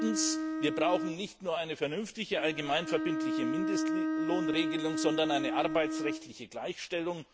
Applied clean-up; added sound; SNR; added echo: none; Bowed string instrument; 1 dB; none.